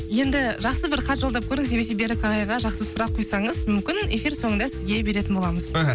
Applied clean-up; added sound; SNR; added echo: none; Telephone; 13 dB; none.